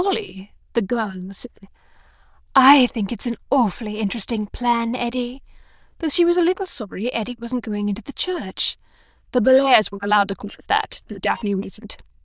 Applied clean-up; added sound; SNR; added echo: neural diffusion model UNIVERSE++.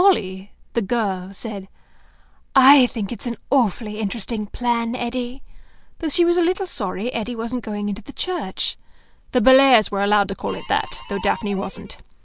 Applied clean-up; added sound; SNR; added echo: none; Harmonica; 17 dB; none.